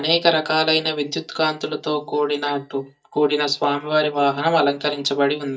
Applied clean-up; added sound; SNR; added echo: neural mask model DeepFilterNet 3.